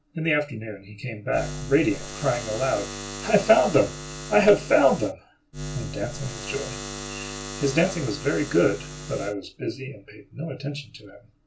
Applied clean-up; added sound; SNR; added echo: none; Buzz; 10 dB; reverberation time 0.2 s.